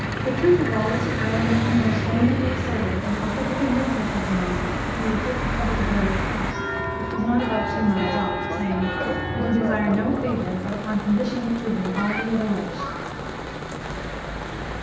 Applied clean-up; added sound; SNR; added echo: none; Church bell / Traffic noise, roadway noise; 1 dB; reverberation time 0.9 s.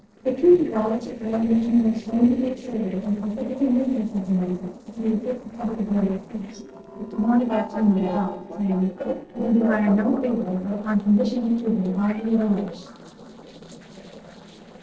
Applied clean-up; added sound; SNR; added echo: neural separator model SepFormer DNS4.